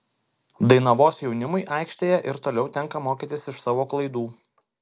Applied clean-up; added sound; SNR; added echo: none; none; none; none.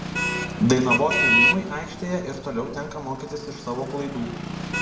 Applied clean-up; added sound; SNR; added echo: none; Motor vehicle (road); -1 dB; reverberation time 0.8 s.